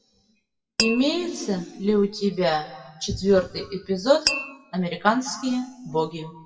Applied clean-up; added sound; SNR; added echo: classical method WPE with log-MMSE.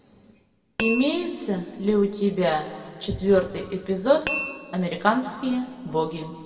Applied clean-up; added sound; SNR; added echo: none; Glass; 5 dB; reverberation time 1.8 s.